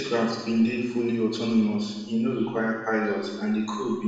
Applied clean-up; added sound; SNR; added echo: none; none; none; reverberation time 1.0 s.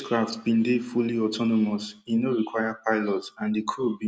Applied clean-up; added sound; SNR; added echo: none; none; none; none.